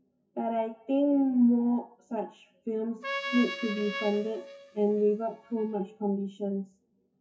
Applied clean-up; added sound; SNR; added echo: classical method WPE with log-MMSE.